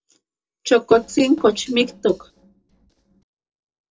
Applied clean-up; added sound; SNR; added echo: neural separator model SepFormer DNS4.